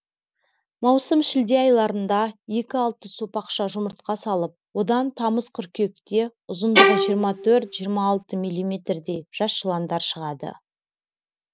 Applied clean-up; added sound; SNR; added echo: none; Bowed string instrument; -3 dB; none.